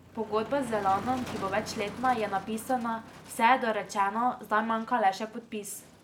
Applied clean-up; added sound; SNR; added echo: none; Motor vehicle (road); 15 dB; none.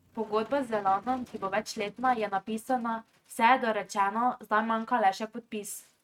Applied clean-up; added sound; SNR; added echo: neural mask model RNNoise.